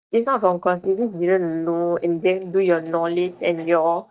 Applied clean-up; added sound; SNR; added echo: neural mask model DeepFilterNet 3.